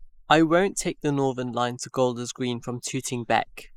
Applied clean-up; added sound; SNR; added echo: neural mask model Resemble Enhance denoiser.